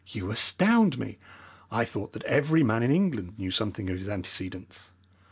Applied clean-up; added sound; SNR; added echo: none; none; none; none.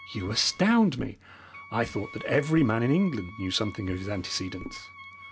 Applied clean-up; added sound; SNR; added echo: none; Drawer open or close + Wind instrument, woodwind instrument; 17 dB; none.